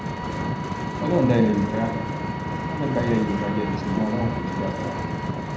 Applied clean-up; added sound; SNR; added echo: none; Vehicle; 2 dB; reverberation time 0.8 s.